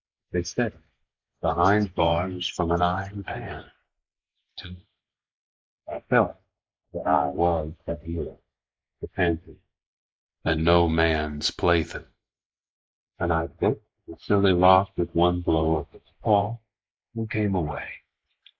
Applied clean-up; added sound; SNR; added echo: neural mask model Resemble Enhance denoiser.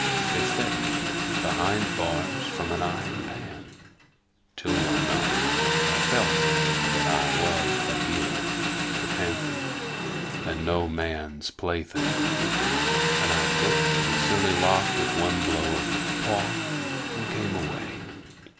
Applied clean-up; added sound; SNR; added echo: none; Engine; -5 dB; none.